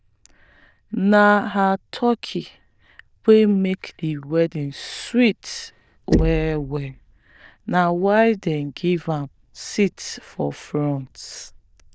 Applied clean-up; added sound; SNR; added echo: neural diffusion model UNIVERSE++.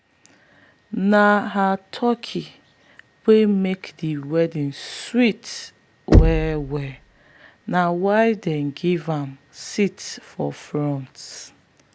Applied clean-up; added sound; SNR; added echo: none; Knock; -1 dB; none.